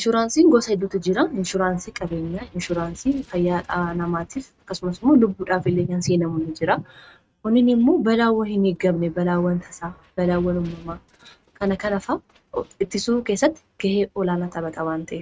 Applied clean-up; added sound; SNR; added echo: neural mask model RNNoise.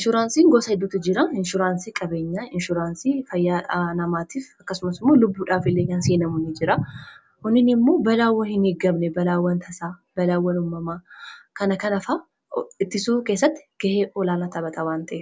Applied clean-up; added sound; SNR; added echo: none; none; none; none.